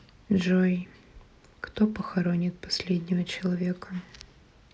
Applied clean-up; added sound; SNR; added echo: none; none; none; none.